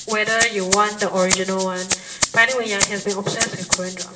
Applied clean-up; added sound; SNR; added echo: none; Rattle (instrument); 3 dB; reverberation time 0.8 s.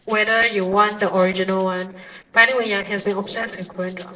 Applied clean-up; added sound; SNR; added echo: neural separator model SepFormer DNS4.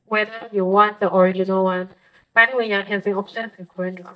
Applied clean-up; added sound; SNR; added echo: neural mask model DeepFilterNet 3.